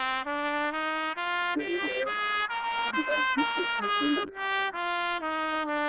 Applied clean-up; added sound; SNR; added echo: neural diffusion model UNIVERSE++.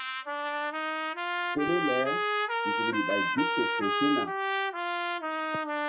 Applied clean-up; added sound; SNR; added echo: classical method log-MMSE.